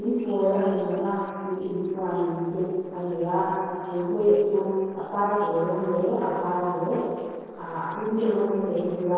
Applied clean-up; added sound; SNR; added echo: neural separator model SepFormer DNS4.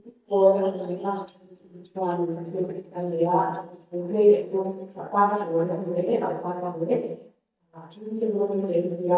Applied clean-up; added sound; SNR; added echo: neural mask model DeepFilterNet 3.